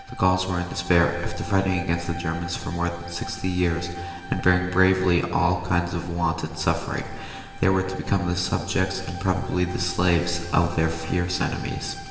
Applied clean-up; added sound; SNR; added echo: none; Bowed string instrument; 16 dB; reverberation time 2.9 s.